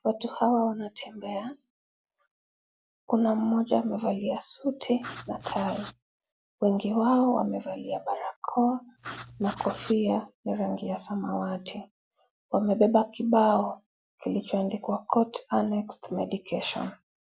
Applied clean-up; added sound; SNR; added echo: none; Writing; 14 dB; none.